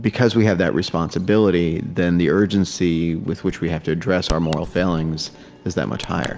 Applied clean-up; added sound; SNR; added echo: none; Bird vocalization, bird call, bird song; 18 dB; none.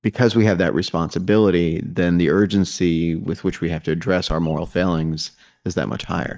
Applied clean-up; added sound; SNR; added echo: neural mask model DeepFilterNet 3.